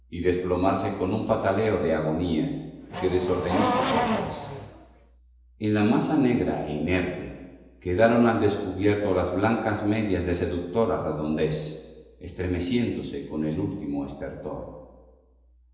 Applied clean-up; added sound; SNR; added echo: none; Race car, auto racing / Accelerating, revving, vroom; 3 dB; reverberation time 1.0 s.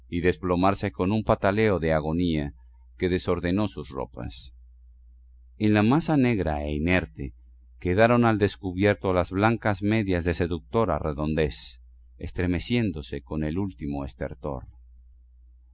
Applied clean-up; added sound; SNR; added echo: none; none; none; none.